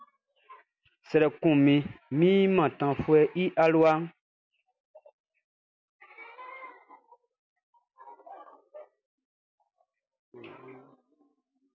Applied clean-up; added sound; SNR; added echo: none; none; none; none.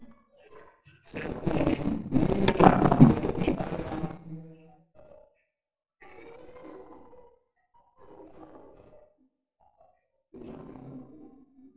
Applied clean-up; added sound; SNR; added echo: neural separator model SepFormer DNS4.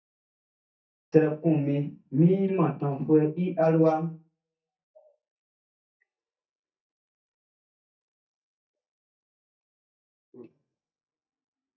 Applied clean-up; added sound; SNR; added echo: neural mask model DeepFilterNet 3.